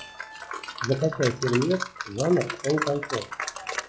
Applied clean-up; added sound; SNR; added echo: classical method log-MMSE.